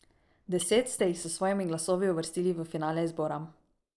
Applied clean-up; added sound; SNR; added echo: neural mask model Resemble Enhance denoiser.